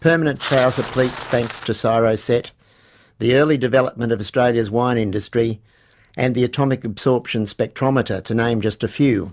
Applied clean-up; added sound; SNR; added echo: none; Bicycle; 20 dB; none.